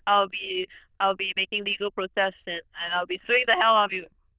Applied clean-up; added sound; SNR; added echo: neural diffusion model UNIVERSE++.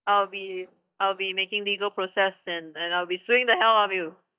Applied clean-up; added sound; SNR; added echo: neural mask model DeepFilterNet 3.